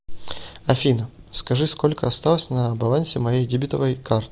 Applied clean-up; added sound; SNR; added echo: none; none; none; none.